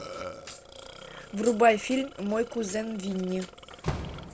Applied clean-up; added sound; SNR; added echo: none; Burping, eructation + Slam; 11 dB; none.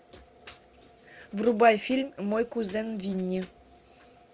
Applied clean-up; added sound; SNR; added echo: none; none; none; none.